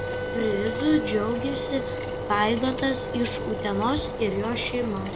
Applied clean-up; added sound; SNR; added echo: none; Engine + Wind instrument, woodwind instrument; 5 dB; none.